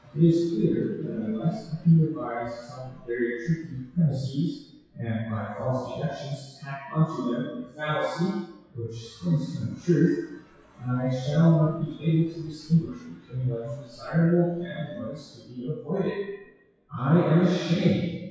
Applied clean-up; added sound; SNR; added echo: classical method WPE with log-MMSE.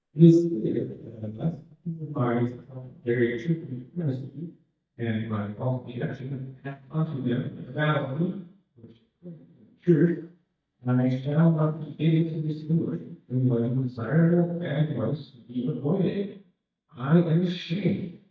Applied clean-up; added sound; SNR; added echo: neural mask model DeepFilterNet 3.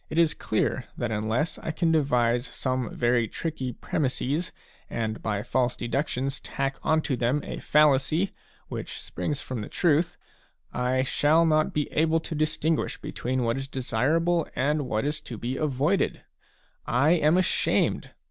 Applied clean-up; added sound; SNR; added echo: none; none; none; none.